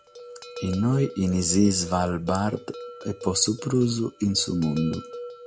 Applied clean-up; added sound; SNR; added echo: none; Bell; 15 dB; none.